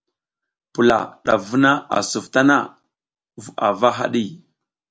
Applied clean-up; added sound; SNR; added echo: none; none; none; none.